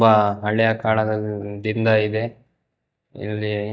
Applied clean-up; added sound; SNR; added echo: neural mask model DeepFilterNet 3.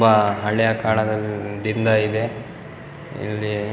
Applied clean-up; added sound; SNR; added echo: none; Bowed string instrument; 18 dB; none.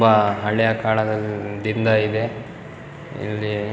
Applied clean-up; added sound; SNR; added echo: none; none; none; none.